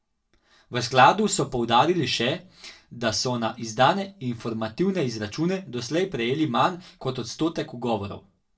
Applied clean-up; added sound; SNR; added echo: none; none; none; reverberation time 0.2 s.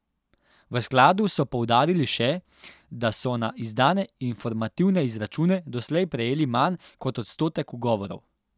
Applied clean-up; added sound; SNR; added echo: none; none; none; none.